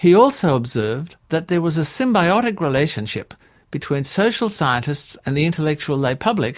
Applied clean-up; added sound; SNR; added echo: none; none; none; none.